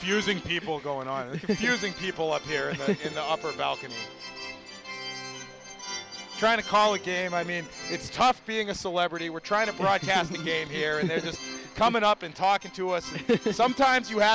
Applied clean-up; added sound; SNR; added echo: none; none; none; none.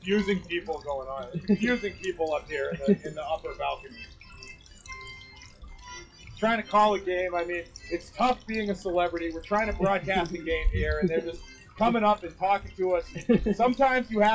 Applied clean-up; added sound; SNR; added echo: classical method WPE with log-MMSE.